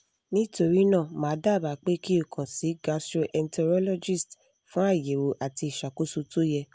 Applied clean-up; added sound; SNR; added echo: none; none; none; none.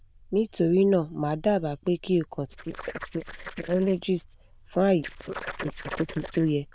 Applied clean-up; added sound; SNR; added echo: neural diffusion model UNIVERSE++.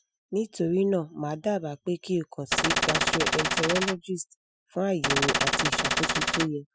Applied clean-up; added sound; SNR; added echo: classical method Wiener filter.